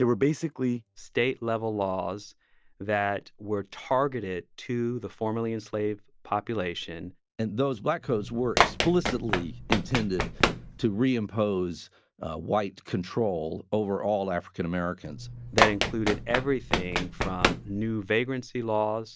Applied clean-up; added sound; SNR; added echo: none; Run; 1 dB; none.